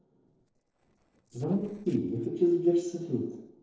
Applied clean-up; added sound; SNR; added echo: neural separator model SepFormer DNS4.